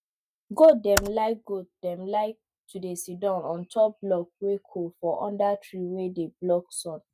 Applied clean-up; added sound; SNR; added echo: none; Computer keyboard; 8 dB; none.